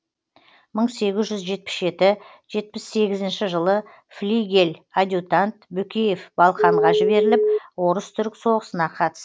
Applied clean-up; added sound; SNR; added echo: none; Telephone; -4 dB; none.